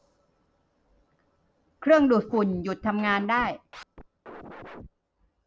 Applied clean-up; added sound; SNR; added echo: none; Scratching (performance technique); 17 dB; none.